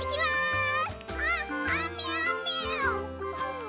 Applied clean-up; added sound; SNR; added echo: none; Bowed string instrument; 13 dB; none.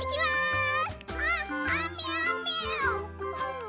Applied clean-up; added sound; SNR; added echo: none; none; none; none.